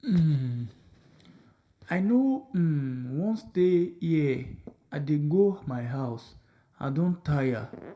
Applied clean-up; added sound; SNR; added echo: none; none; none; reverberation time 0.6 s.